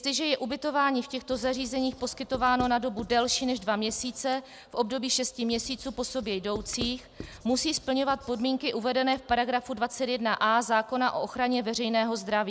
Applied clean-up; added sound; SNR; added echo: none; Writing; 17 dB; none.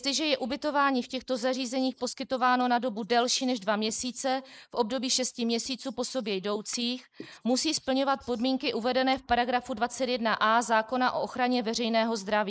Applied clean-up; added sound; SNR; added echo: neural mask model Resemble Enhance denoiser.